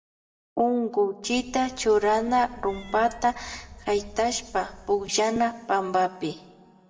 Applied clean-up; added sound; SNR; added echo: none; Cat; 19 dB; reverberation time 1.0 s.